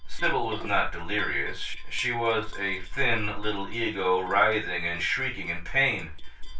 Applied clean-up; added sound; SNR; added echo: neural separator model SepFormer DNS4.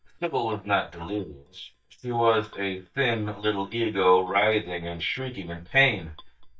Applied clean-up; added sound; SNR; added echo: neural mask model DeepFilterNet 3.